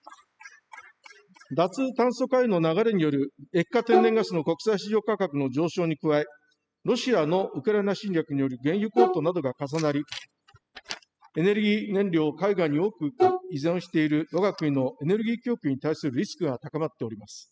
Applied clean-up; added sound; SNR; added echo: classical method spectral subtraction.